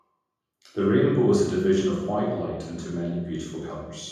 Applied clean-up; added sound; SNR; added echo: none; none; none; reverberation time 1.3 s.